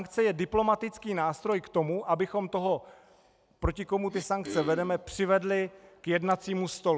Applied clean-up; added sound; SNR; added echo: none; Cough; 11 dB; none.